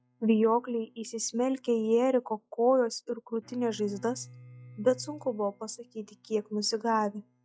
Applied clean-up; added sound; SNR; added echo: classical method log-MMSE.